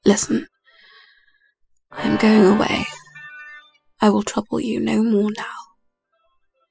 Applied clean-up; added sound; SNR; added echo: classical method spectral subtraction.